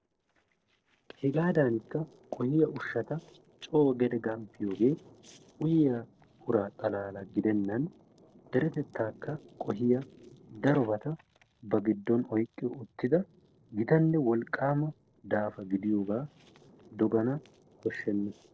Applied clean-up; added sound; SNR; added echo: neural separator model SepFormer DNS4.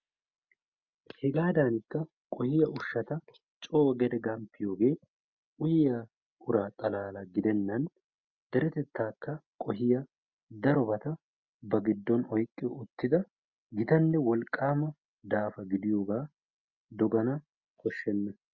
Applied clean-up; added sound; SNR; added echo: none; none; none; none.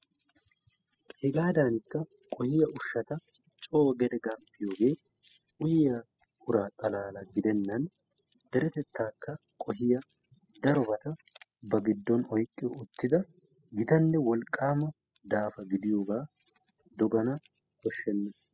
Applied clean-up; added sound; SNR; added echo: classical method spectral subtraction.